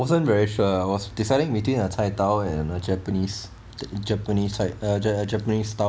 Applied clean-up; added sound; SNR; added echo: none; none; none; none.